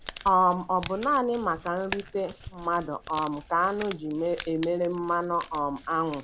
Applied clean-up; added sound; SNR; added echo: none; Crumpling, crinkling; 15 dB; none.